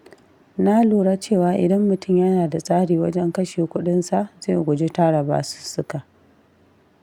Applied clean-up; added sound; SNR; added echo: none; none; none; none.